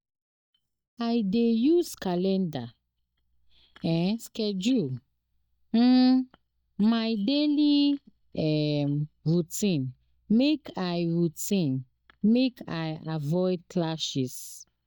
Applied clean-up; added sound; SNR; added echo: neural mask model DeepFilterNet 3.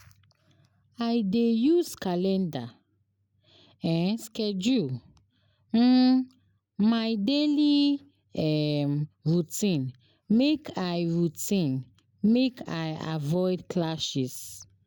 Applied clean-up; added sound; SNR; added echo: none; none; none; none.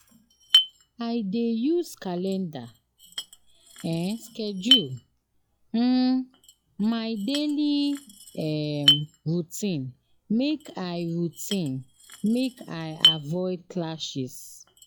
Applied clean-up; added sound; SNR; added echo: classical method log-MMSE.